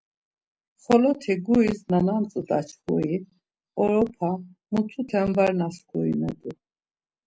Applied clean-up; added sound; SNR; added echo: none; none; none; none.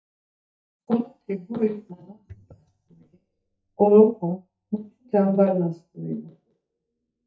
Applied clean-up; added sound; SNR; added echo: neural mask model DeepFilterNet 3.